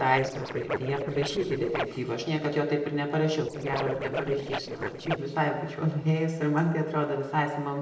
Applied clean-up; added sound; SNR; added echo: neural separator model SepFormer DNS4.